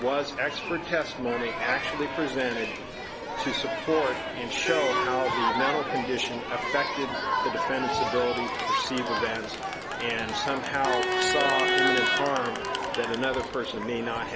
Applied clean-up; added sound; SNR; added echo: none; Crowd; 0 dB; none.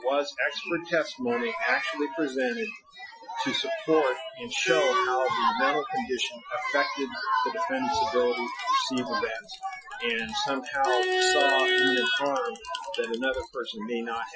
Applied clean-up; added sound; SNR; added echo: classical method Wiener filter.